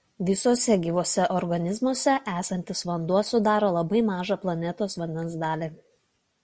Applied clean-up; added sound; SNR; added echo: none; none; none; none.